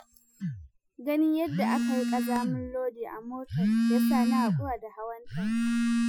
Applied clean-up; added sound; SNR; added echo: classical method Wiener filter.